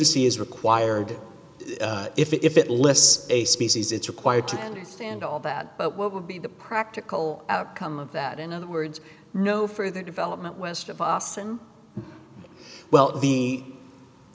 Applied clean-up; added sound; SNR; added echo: none; none; none; none.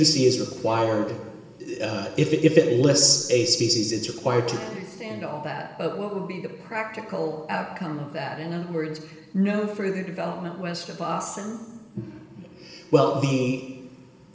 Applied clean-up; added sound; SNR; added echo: none; none; none; reverberation time 1.1 s.